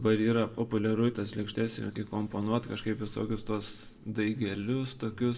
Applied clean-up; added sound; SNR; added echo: none; none; none; reverberation time 0.6 s.